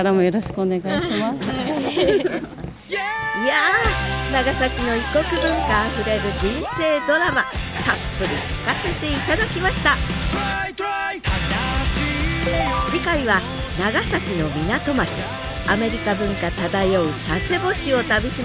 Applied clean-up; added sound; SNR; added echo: none; Tap; 17 dB; none.